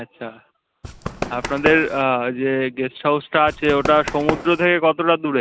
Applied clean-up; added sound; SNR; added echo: none; Run; 8 dB; none.